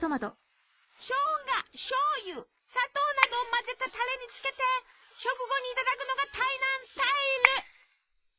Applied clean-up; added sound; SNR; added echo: neural mask model Resemble Enhance denoiser.